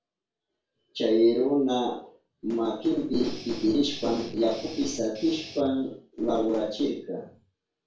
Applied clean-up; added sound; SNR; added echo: none; Guitar; 17 dB; reverberation time 0.4 s.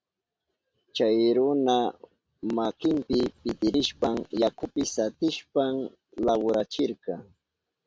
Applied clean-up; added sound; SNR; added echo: none; none; none; none.